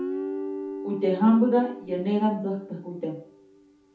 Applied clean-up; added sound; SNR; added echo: none; Guitar; 10 dB; reverberation time 0.5 s.